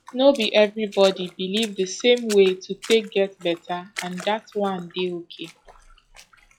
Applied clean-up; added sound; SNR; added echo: classical method log-MMSE.